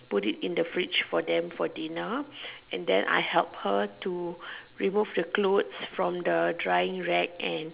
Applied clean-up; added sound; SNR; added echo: none; none; none; none.